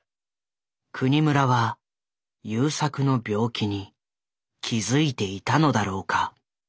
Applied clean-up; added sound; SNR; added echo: none; none; none; none.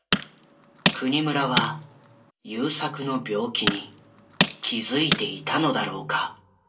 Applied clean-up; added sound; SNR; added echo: none; Tools; -1 dB; reverberation time 0.2 s.